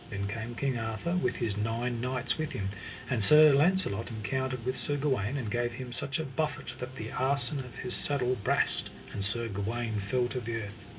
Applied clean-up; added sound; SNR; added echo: none; Guitar; 16 dB; reverberation time 0.3 s.